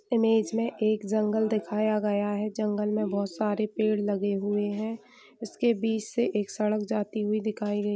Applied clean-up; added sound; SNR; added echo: none; none; none; none.